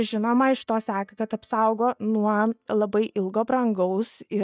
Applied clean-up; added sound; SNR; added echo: neural mask model DeepFilterNet 3.